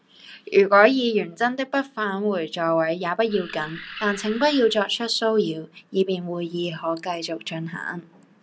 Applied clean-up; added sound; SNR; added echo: none; Animal; 15 dB; none.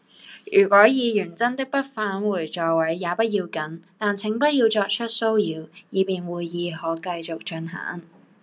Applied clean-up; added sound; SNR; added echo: none; none; none; none.